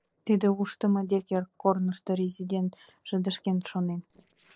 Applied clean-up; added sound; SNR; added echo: neural separator model SepFormer DNS4.